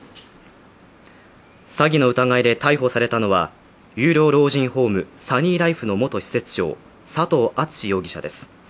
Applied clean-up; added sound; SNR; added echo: none; none; none; none.